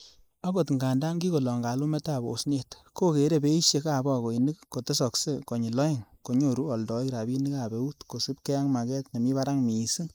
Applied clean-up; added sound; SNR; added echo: neural mask model Resemble Enhance denoiser.